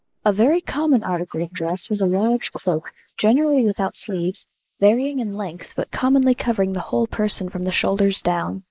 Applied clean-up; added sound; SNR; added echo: neural mask model Resemble Enhance denoiser.